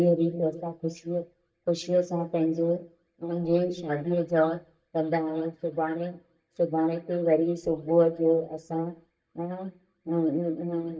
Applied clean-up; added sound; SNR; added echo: neural mask model DeepFilterNet 3.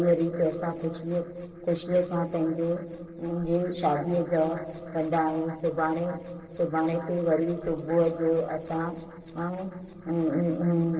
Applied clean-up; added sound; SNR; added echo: neural separator model SepFormer DNS4.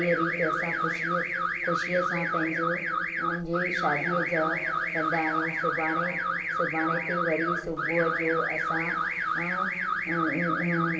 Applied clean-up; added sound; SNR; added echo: none; Alarm / Car; -2 dB; reverberation time 2.7 s.